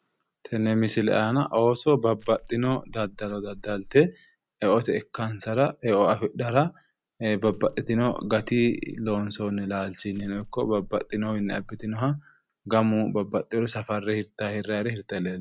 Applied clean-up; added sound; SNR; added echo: none; Crushing; 19 dB; none.